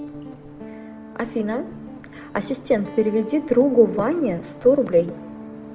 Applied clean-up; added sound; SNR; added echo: none; Guitar; 15 dB; none.